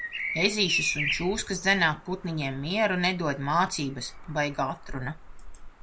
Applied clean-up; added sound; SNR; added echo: none; Bird vocalization, bird call, bird song; 7 dB; none.